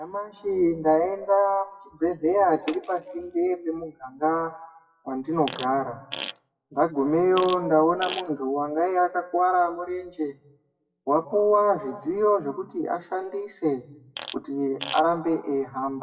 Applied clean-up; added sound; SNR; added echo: classical method WPE with log-MMSE.